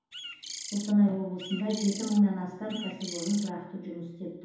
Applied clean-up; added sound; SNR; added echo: none; Bird; 11 dB; reverberation time 2.2 s.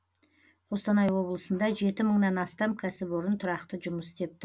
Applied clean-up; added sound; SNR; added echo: none; none; none; none.